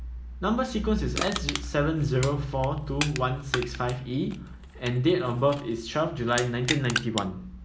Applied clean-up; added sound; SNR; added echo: none; Crushing; 10 dB; none.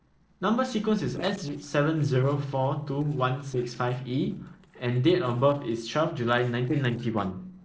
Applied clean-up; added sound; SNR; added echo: neural separator model SepFormer DNS4.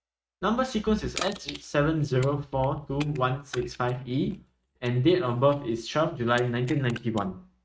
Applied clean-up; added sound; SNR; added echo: neural mask model RNNoise.